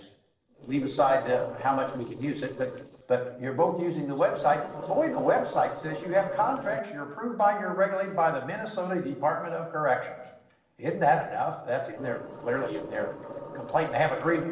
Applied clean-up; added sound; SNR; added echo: neural separator model SepFormer DNS4.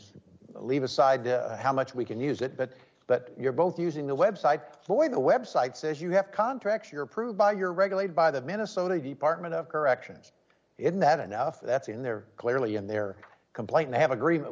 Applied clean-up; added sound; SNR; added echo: none; none; none; none.